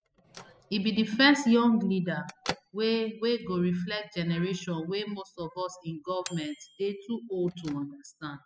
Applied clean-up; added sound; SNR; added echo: classical method spectral subtraction.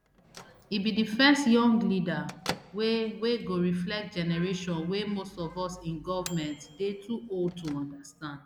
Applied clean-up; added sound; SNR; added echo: none; Microwave oven / Bell; 18 dB; none.